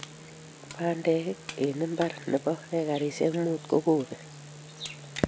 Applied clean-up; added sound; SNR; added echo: none; Crushing; 20 dB; none.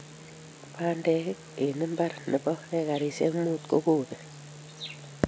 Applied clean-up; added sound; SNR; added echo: none; none; none; none.